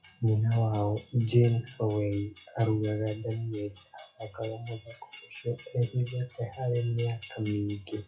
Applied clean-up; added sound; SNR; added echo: classical method WPE with log-MMSE.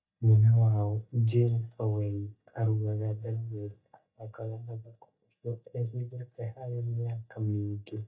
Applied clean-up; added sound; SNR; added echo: neural mask model DeepFilterNet 3.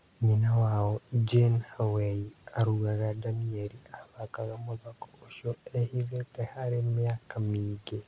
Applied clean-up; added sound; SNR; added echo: none; none; none; none.